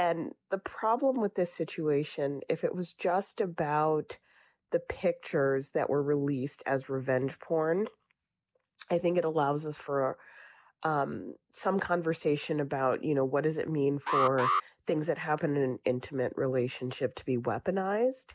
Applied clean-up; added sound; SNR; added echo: none; Alarm; 2 dB; none.